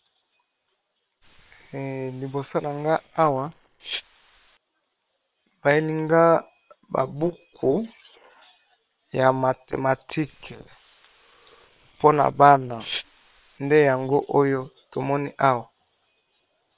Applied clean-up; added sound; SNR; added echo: neural separator model SepFormer WHAM!.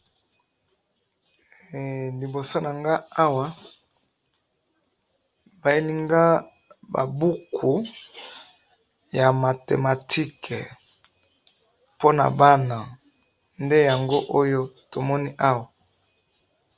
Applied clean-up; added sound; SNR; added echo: none; none; none; none.